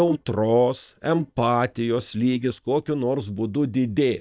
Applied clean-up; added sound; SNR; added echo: neural mask model DeepFilterNet 3.